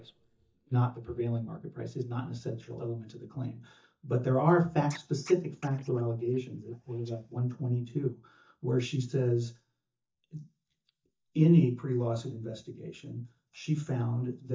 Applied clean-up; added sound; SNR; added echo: neural mask model DeepFilterNet 3.